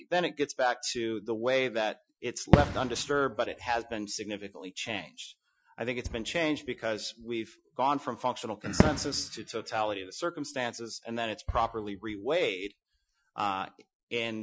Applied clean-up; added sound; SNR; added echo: classical method Wiener filter.